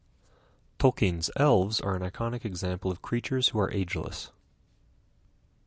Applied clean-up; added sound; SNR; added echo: none; none; none; none.